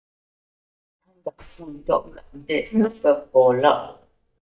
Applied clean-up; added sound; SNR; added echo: neural mask model DeepFilterNet 3.